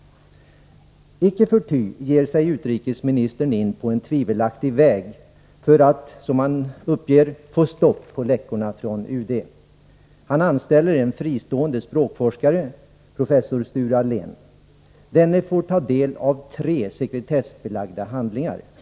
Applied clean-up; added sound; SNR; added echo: none; none; none; none.